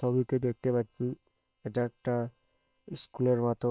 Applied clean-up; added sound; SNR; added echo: neural separator model SepFormer WHAM!.